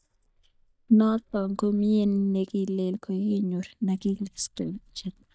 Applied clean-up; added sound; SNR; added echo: neural mask model DeepFilterNet 3.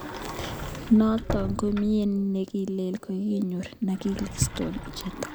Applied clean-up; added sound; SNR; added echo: none; Sliding door; 10 dB; none.